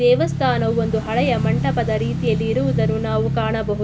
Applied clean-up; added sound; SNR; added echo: none; Motorcycle / Engine; 1 dB; none.